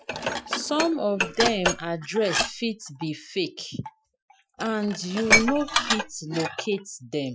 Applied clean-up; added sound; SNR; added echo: classical method Wiener filter.